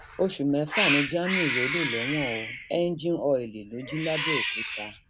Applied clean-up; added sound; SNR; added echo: none; Cat; 1 dB; none.